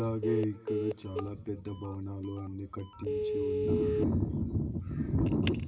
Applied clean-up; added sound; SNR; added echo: none; Telephone; 4 dB; reverberation time 2.5 s.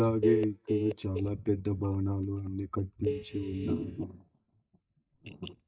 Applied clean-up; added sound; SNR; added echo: neural mask model DeepFilterNet 3.